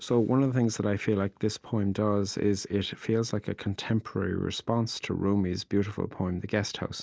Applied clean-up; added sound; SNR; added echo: none; none; none; none.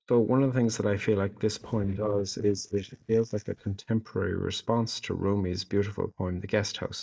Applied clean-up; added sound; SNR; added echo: neural mask model DeepFilterNet 3.